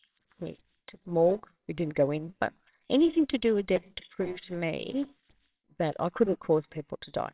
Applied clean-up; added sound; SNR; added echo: neural separator model SepFormer WHAMR!.